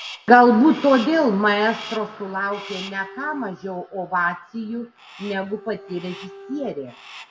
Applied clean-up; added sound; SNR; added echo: none; Crow + Bowed string instrument; 18 dB; none.